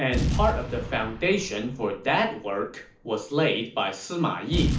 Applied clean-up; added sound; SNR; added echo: none; Boom; 5 dB; reverberation time 0.4 s.